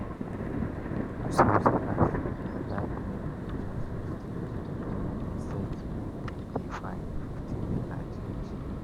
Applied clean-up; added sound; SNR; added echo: none; Thunder; -1 dB; none.